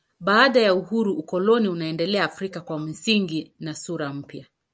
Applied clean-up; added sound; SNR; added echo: none; none; none; none.